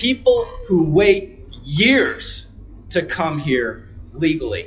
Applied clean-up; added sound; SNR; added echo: classical method WPE with log-MMSE.